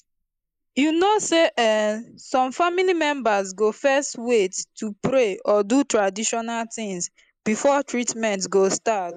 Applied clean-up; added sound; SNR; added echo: neural mask model Resemble Enhance denoiser.